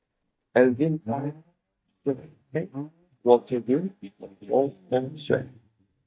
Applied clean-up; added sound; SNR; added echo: neural mask model DeepFilterNet 3.